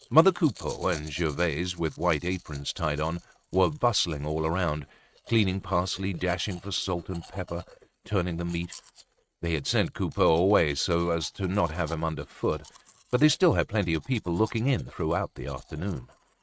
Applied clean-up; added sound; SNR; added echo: neural mask model RNNoise.